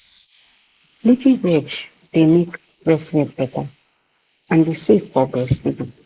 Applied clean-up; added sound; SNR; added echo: neural mask model Resemble Enhance denoiser.